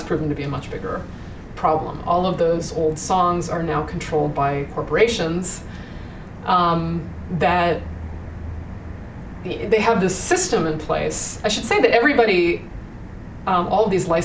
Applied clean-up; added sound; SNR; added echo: none; none; none; none.